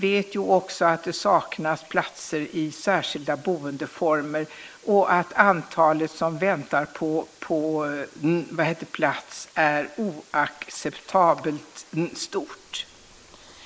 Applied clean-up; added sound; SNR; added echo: neural mask model Resemble Enhance denoiser.